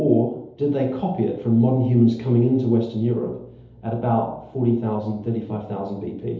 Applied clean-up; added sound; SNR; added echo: none; none; none; reverberation time 2.2 s.